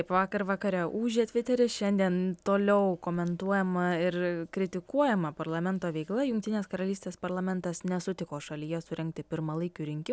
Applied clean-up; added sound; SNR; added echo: none; none; none; none.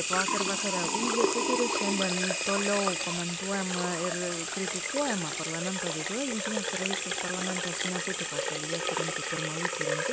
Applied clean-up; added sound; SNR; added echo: none; Sink (filling or washing) / Water tap, faucet; -3 dB; none.